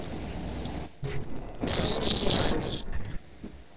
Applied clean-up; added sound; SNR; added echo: neural separator model SepFormer DNS4.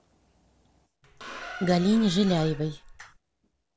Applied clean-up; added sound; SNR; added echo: none; Squeak; 13 dB; none.